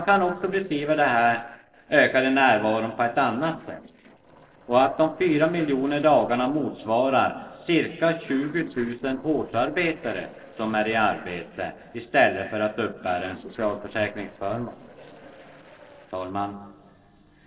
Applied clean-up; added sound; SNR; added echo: neural separator model SepFormer DNS4.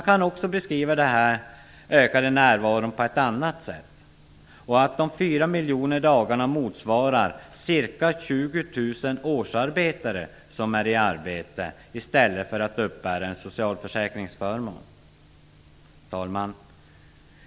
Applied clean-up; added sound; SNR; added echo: none; none; none; none.